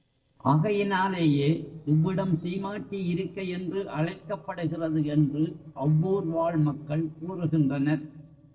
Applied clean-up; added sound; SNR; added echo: neural separator model SepFormer DNS4.